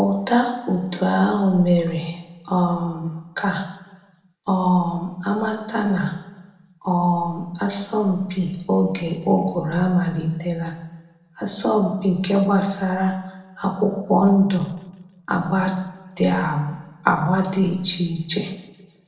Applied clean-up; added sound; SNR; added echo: none; none; none; reverberation time 0.8 s.